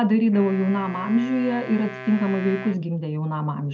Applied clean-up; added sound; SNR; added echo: none; Wind instrument, woodwind instrument; 15 dB; none.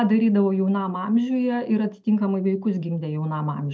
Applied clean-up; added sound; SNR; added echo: none; none; none; none.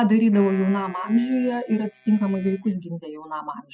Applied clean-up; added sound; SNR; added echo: classical method spectral subtraction.